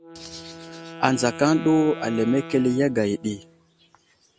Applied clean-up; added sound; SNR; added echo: none; Wind instrument, woodwind instrument; 15 dB; none.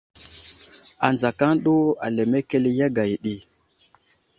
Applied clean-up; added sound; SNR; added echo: none; none; none; none.